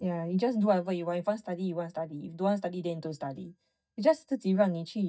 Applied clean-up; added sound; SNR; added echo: neural mask model DeepFilterNet 3.